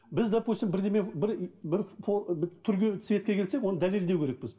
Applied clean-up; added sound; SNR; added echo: none; none; none; reverberation time 0.7 s.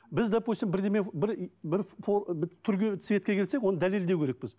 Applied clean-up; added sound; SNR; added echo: none; none; none; none.